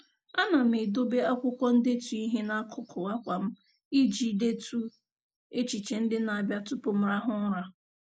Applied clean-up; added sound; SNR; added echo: none; none; none; none.